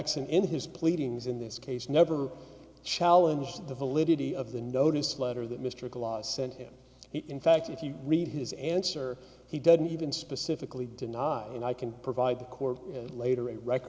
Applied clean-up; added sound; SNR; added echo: none; none; none; none.